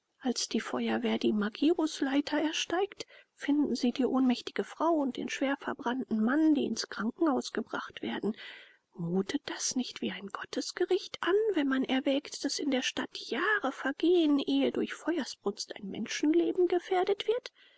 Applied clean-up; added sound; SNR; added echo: none; none; none; none.